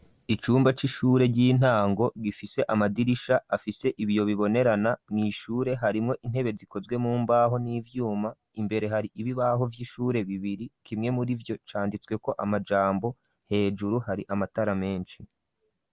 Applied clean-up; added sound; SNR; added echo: none; none; none; none.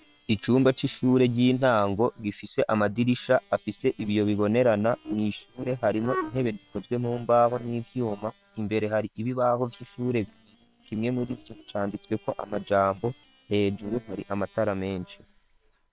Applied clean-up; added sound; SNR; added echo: neural separator model SepFormer WHAM!.